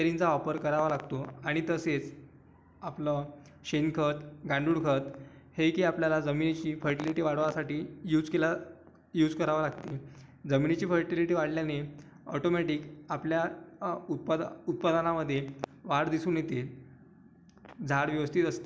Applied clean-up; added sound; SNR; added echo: none; none; none; none.